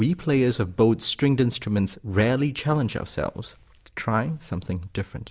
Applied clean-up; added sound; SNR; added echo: none; none; none; none.